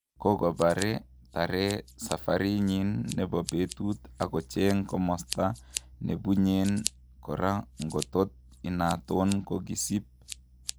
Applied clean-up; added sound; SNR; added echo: none; Scissors; 16 dB; none.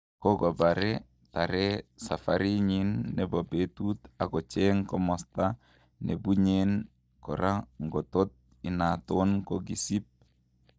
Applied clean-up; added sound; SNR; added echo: neural mask model DeepFilterNet 3.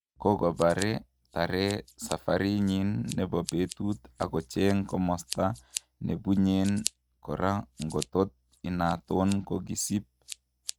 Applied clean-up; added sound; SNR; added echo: neural mask model RNNoise.